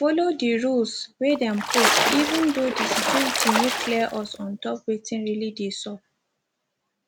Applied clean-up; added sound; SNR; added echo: none; Splash, splatter; -1 dB; none.